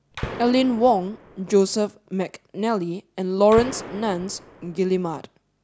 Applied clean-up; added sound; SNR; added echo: none; Gunshot, gunfire; 14 dB; none.